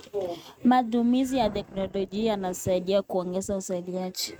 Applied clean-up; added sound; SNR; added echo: neural mask model RNNoise.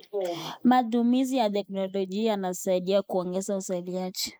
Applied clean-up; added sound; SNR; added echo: neural mask model Resemble Enhance denoiser.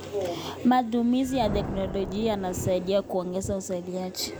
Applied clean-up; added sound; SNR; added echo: none; Thunder; 13 dB; none.